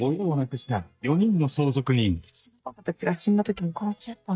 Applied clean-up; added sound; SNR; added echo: neural mask model DeepFilterNet 3.